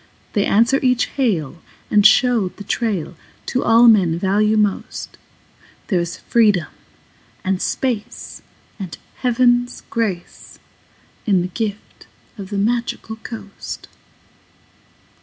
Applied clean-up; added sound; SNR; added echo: none; none; none; none.